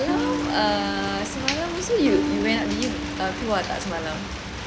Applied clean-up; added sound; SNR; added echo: none; Electric guitar / Strum; 4 dB; none.